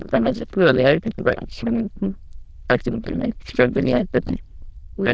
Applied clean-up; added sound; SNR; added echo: neural diffusion model UNIVERSE++.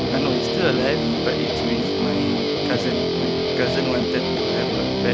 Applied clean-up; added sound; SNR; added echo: none; Guitar; -5 dB; none.